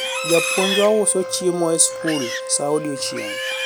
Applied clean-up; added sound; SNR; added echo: none; Wind instrument, woodwind instrument + Livestock, farm animals, working animals; 5 dB; none.